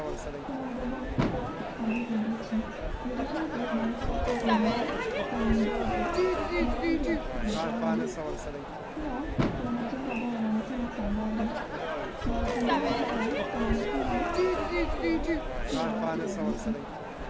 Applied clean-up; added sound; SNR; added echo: none; Crowd / Fireworks; -3 dB; reverberation time 0.5 s.